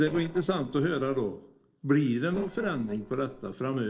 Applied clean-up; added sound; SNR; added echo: neural separator model SepFormer DNS4.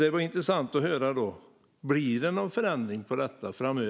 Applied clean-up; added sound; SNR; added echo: none; none; none; none.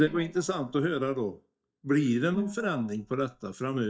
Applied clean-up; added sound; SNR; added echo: neural mask model DeepFilterNet 3.